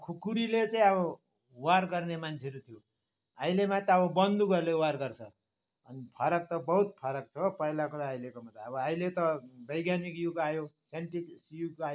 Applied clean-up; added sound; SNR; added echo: none; none; none; none.